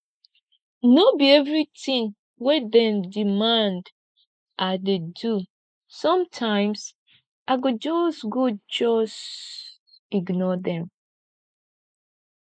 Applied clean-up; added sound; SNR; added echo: neural mask model Resemble Enhance denoiser.